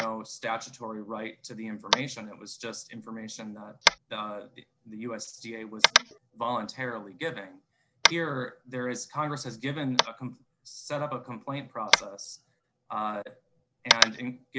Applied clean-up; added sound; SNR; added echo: none; Tap; -4 dB; none.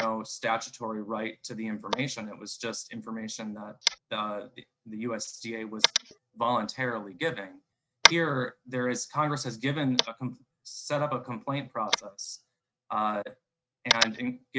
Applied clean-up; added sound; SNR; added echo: neural mask model RNNoise.